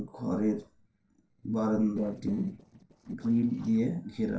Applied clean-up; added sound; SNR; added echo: neural separator model SepFormer DNS4.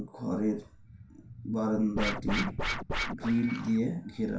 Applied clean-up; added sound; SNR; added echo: none; Scratching (performance technique); 2 dB; reverberation time 0.3 s.